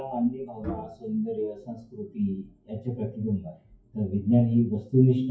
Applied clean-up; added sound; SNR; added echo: classical method WPE with log-MMSE.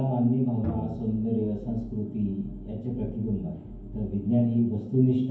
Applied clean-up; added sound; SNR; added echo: none; Bowed string instrument; 13 dB; reverberation time 0.9 s.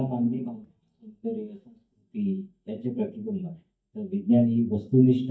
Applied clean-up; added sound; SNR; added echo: neural mask model DeepFilterNet 3.